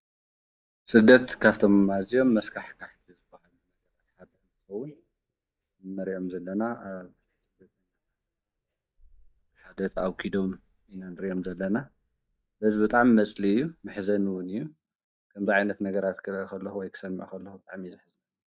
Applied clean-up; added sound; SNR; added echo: neural mask model DeepFilterNet 3.